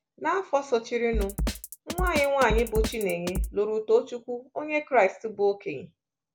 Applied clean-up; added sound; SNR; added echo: none; Drum kit; 7 dB; none.